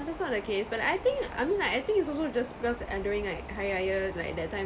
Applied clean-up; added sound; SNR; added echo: none; none; none; none.